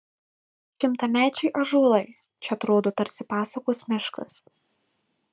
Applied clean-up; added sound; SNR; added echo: neural mask model DeepFilterNet 3.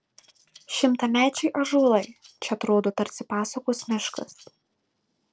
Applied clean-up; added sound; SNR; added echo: neural separator model SepFormer DNS4.